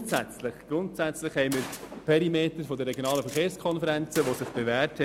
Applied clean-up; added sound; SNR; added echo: none; Gunshot, gunfire; 15 dB; none.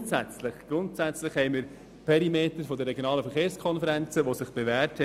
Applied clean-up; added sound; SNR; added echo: none; none; none; none.